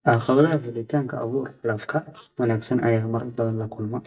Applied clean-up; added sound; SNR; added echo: neural mask model DeepFilterNet 3.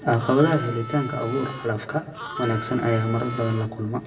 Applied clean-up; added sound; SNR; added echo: none; Harmonica; 11 dB; reverberation time 0.7 s.